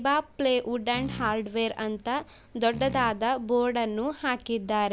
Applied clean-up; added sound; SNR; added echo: none; Fart; 12 dB; none.